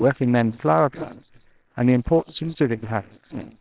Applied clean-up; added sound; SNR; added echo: neural separator model SepFormer WHAMR!.